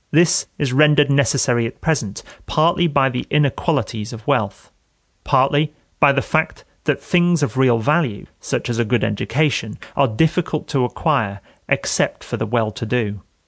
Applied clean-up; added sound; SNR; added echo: none; none; none; none.